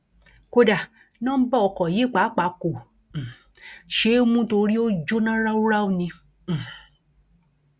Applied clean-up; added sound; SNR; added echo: none; none; none; none.